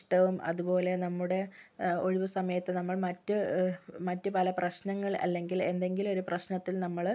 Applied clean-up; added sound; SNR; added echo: none; none; none; none.